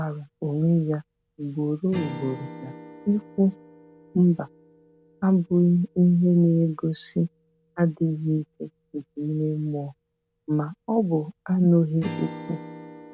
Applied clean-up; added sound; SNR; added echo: none; Strum; 18 dB; none.